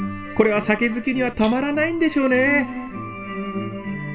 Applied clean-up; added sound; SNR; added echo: none; Tambourine; 19 dB; reverberation time 2.8 s.